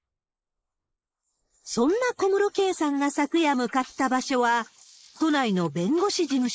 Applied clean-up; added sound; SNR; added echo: neural mask model Resemble Enhance denoiser.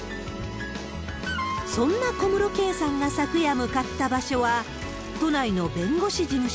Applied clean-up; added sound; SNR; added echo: none; Wind instrument, woodwind instrument; 9 dB; none.